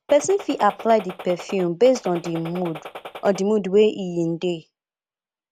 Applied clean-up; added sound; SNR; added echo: none; Gunshot, gunfire; 15 dB; none.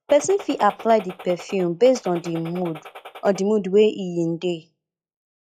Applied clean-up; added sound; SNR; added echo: classical method log-MMSE.